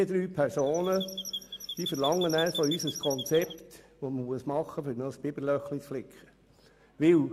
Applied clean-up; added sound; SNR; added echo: none; Chirp, tweet; 8 dB; none.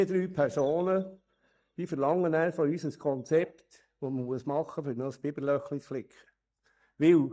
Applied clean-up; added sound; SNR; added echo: neural mask model DeepFilterNet 3.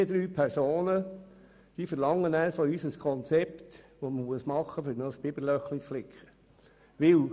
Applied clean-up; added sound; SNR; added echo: none; none; none; none.